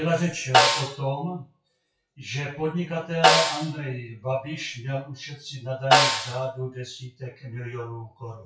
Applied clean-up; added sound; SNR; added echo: classical method WPE with log-MMSE.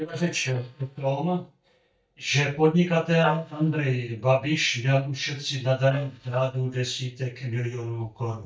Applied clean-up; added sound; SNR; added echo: neural mask model DeepFilterNet 3.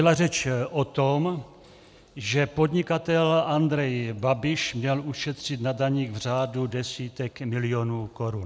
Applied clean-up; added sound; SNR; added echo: none; none; none; none.